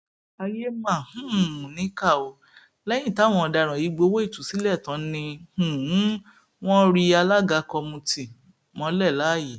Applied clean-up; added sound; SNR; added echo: none; none; none; none.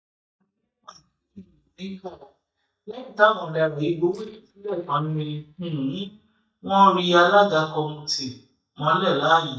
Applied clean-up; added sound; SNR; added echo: neural mask model DeepFilterNet 3.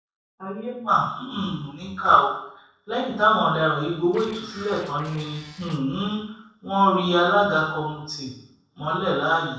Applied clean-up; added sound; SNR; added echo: neural separator model SepFormer DNS4.